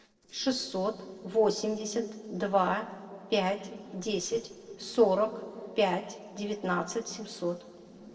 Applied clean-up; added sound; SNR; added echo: neural separator model SepFormer DNS4.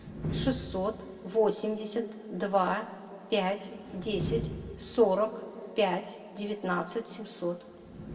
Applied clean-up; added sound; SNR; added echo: none; Slam; 10 dB; reverberation time 1.7 s.